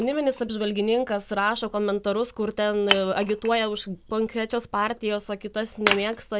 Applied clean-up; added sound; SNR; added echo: none; Wood; 9 dB; none.